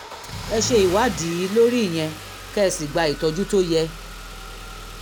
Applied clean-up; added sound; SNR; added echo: none; Engine starting / Car; 12 dB; none.